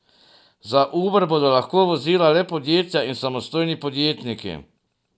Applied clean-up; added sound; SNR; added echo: none; none; none; none.